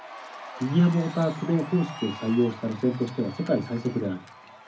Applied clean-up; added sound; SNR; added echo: none; Cheering; 15 dB; reverberation time 0.4 s.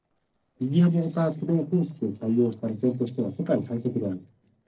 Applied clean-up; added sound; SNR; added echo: neural separator model SepFormer DNS4.